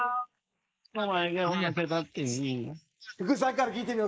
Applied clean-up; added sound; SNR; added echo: neural mask model Resemble Enhance denoiser.